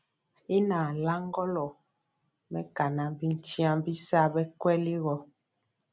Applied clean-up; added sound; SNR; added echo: none; none; none; none.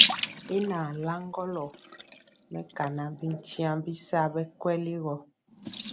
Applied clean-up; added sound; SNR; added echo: none; Sink (filling or washing) / Water tap, faucet; 1 dB; none.